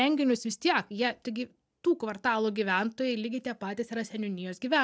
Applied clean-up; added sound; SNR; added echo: none; none; none; none.